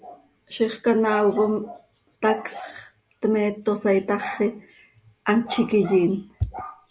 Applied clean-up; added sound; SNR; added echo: none; none; none; none.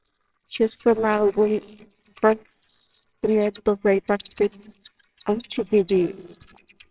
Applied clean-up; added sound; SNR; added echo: neural separator model SepFormer WHAMR!.